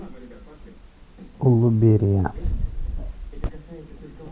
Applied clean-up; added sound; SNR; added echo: none; none; none; none.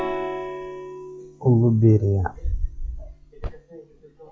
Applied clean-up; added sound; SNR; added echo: classical method log-MMSE.